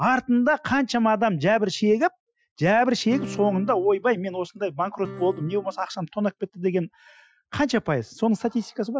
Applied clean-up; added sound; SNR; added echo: classical method Wiener filter.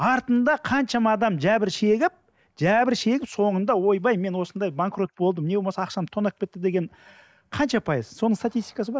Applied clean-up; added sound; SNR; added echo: neural mask model Resemble Enhance denoiser.